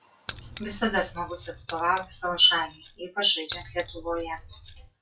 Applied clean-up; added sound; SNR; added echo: classical method log-MMSE.